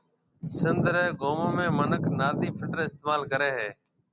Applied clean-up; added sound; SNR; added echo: none; none; none; none.